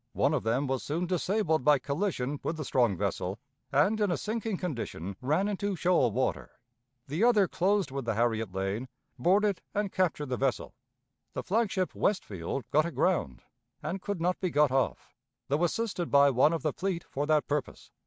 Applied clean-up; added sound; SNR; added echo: none; none; none; none.